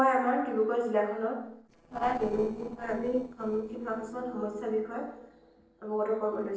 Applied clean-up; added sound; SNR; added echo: neural separator model SepFormer DNS4.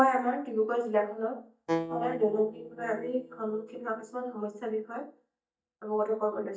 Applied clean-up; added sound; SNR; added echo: neural mask model DeepFilterNet 3.